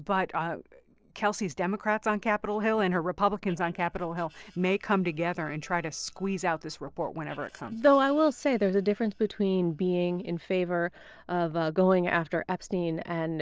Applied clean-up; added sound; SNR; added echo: neural separator model SepFormer DNS4.